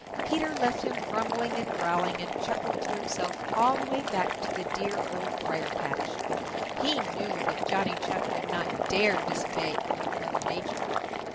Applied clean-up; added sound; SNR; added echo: none; Boiling; -2 dB; none.